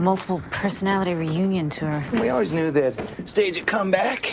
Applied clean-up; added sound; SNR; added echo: none; none; none; none.